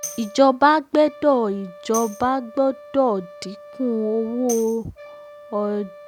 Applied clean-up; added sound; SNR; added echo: none; Tambourine + Brass instrument; 17 dB; none.